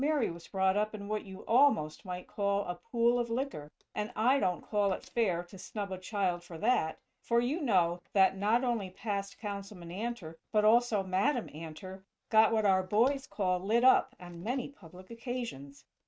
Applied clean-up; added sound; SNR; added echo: neural mask model RNNoise.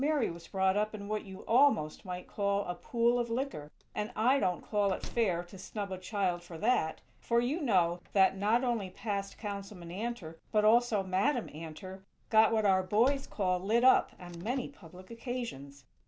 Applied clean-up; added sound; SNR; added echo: none; Slam; 18 dB; none.